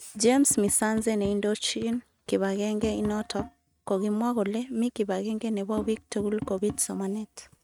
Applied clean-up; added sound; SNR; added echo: neural mask model RNNoise.